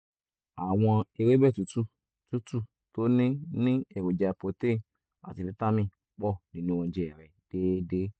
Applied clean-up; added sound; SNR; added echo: none; none; none; none.